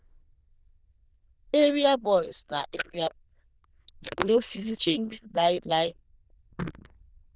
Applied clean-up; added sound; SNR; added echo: neural diffusion model UNIVERSE++.